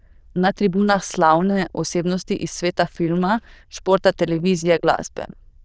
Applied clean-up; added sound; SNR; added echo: neural diffusion model UNIVERSE++.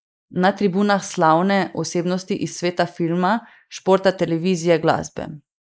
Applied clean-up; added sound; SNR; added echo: neural mask model Resemble Enhance denoiser.